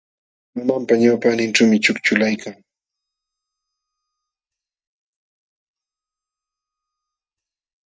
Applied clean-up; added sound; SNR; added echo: neural mask model DeepFilterNet 3.